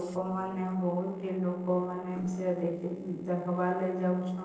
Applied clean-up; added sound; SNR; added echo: neural separator model SepFormer DNS4.